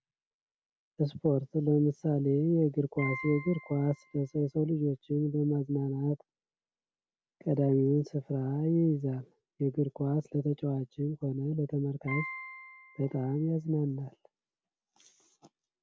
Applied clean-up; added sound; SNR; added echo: none; Piano; 13 dB; none.